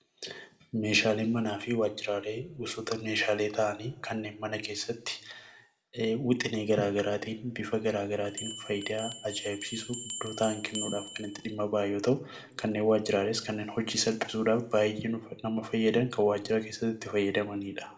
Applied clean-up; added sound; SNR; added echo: none; Bell; 10 dB; reverberation time 0.8 s.